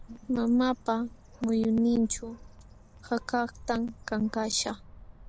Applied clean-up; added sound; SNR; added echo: none; Bird; 19 dB; none.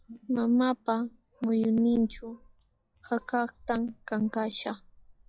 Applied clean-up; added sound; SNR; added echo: classical method log-MMSE.